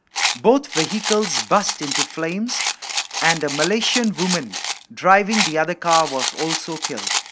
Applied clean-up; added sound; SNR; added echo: none; Rattle; 4 dB; none.